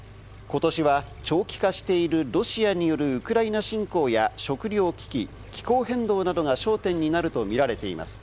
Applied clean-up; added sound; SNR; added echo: none; Engine; 19 dB; none.